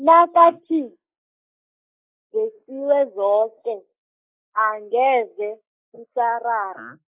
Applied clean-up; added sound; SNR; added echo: neural mask model Resemble Enhance denoiser.